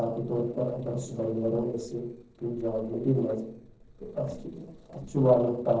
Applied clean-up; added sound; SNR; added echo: neural separator model SepFormer DNS4.